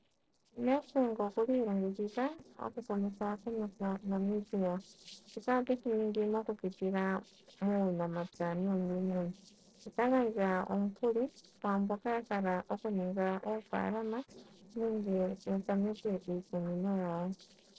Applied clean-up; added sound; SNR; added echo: neural separator model SepFormer DNS4.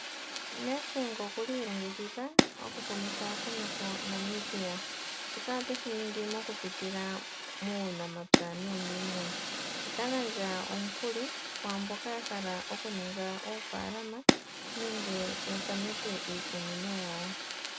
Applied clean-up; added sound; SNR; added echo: none; Fire; -2 dB; none.